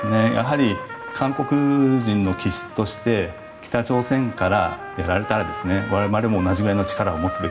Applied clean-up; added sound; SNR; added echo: none; Trumpet; 11 dB; reverberation time 1.0 s.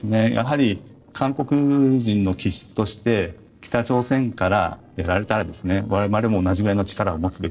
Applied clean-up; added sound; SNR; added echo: neural separator model SepFormer DNS4.